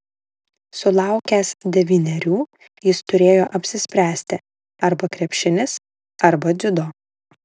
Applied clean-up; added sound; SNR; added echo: none; none; none; none.